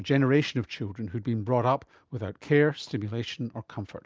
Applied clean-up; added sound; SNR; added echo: none; none; none; none.